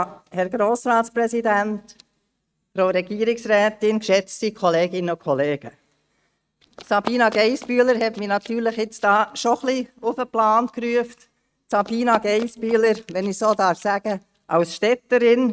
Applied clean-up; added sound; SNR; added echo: neural mask model RNNoise.